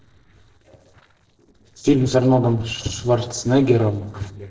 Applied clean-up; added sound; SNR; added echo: neural separator model SepFormer DNS4.